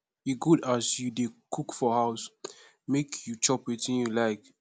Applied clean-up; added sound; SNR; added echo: none; none; none; none.